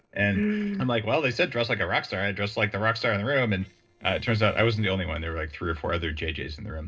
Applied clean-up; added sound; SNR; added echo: neural separator model SepFormer DNS4.